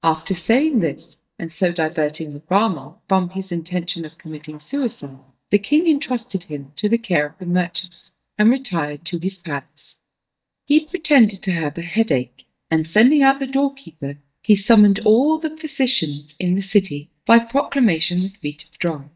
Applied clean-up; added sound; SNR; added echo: neural mask model DeepFilterNet 3.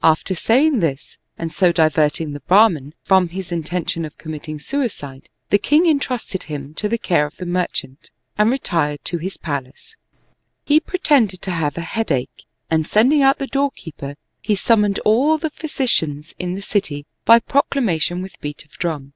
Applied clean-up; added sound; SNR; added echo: none; none; none; none.